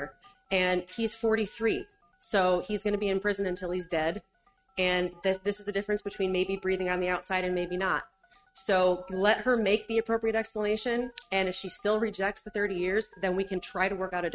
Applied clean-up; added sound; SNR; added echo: neural mask model RNNoise.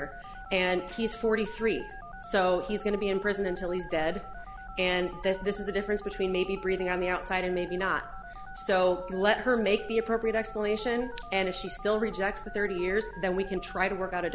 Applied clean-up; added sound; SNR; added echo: none; Telephone; 16 dB; none.